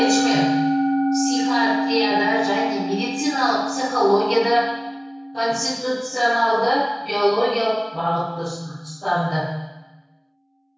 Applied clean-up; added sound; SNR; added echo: none; Musical instrument; 4 dB; reverberation time 1.1 s.